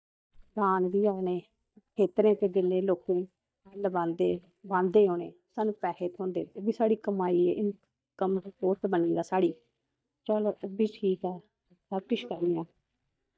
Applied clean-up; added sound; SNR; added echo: neural mask model DeepFilterNet 3.